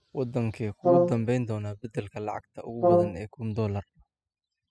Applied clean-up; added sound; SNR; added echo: classical method spectral subtraction.